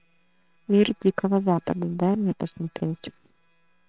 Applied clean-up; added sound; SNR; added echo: neural separator model SepFormer WHAM!.